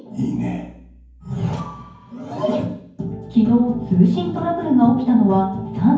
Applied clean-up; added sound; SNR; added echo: none; none; none; reverberation time 0.9 s.